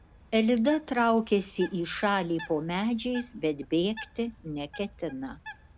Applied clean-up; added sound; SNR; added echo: none; Bird; 19 dB; none.